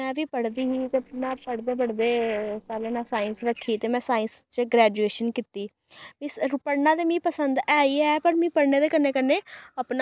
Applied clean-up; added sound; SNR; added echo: neural separator model SepFormer DNS4.